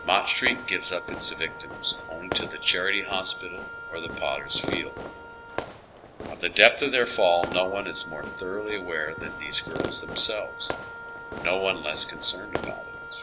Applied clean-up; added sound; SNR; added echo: none; Fireworks + Wind instrument, woodwind instrument; 8 dB; none.